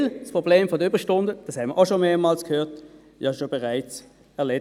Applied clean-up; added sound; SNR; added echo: none; none; none; none.